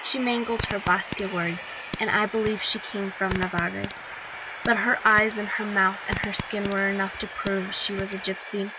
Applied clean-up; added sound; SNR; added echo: none; Train + Fart; 8 dB; none.